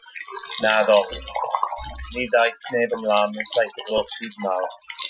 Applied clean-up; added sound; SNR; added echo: classical method Wiener filter.